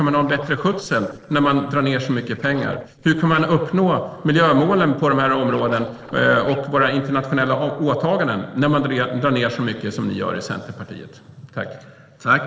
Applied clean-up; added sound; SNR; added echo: neural separator model SepFormer DNS4.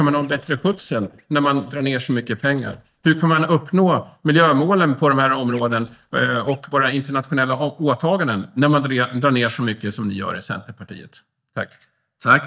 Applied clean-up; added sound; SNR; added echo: neural mask model DeepFilterNet 3.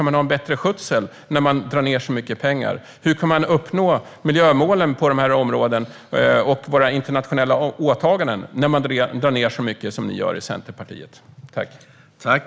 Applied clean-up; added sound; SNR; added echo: none; none; none; none.